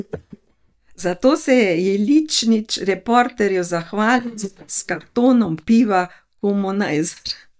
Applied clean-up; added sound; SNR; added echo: neural mask model DeepFilterNet 3.